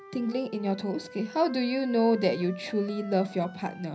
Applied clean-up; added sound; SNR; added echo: none; Wind instrument, woodwind instrument; 16 dB; reverberation time 0.5 s.